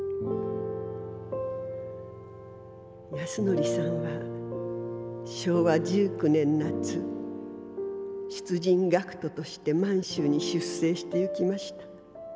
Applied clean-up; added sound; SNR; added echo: none; none; none; none.